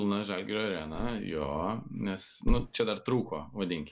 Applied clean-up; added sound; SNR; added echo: neural mask model Resemble Enhance denoiser.